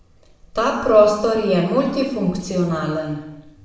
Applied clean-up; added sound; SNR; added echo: none; none; none; reverberation time 0.8 s.